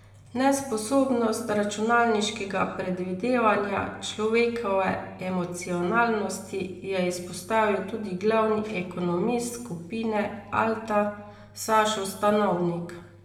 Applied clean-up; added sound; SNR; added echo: none; none; none; reverberation time 0.8 s.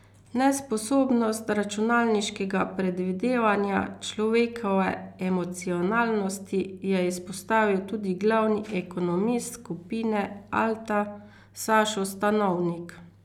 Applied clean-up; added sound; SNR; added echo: none; none; none; none.